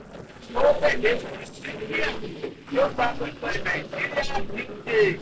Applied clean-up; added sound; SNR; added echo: neural separator model SepFormer DNS4.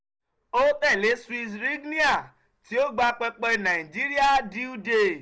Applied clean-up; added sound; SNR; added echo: none; none; none; none.